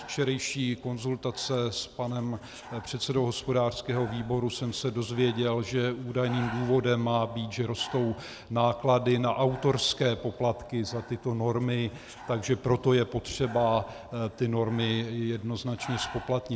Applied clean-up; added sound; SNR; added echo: none; Breathing; 18 dB; none.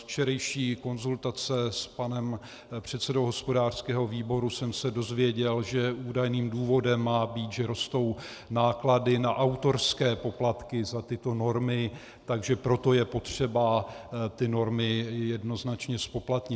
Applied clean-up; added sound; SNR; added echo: none; none; none; none.